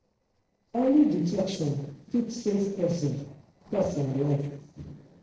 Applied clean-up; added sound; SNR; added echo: neural separator model SepFormer DNS4.